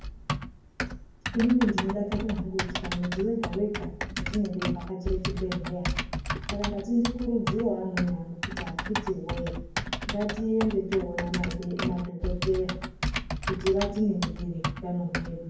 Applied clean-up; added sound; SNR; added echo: none; Typing; 3 dB; reverberation time 0.9 s.